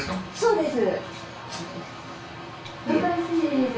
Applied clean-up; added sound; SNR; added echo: none; Bowed string instrument; 16 dB; reverberation time 0.3 s.